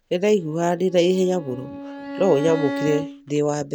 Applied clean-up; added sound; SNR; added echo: none; Bowed string instrument; 10 dB; none.